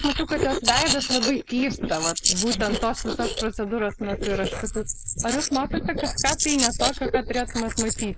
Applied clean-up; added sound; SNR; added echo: neural mask model Resemble Enhance denoiser.